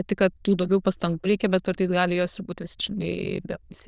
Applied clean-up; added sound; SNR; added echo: neural diffusion model UNIVERSE++.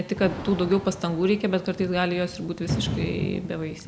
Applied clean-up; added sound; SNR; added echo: none; Thunder / Rain; 16 dB; none.